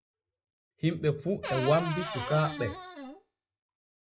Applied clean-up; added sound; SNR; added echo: classical method log-MMSE.